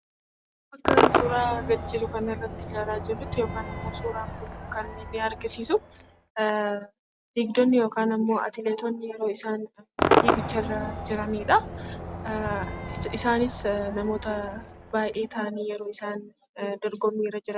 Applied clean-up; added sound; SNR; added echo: none; Crowd / Cheering / Fireworks; 2 dB; none.